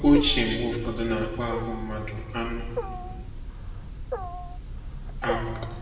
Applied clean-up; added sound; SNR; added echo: none; Wild animals; 4 dB; reverberation time 1.7 s.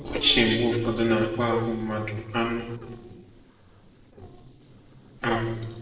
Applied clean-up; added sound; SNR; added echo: neural separator model SepFormer DNS4.